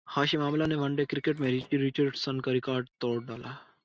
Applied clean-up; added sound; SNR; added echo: neural mask model RNNoise.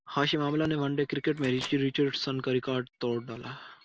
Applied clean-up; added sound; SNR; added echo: none; Microwave oven; 20 dB; none.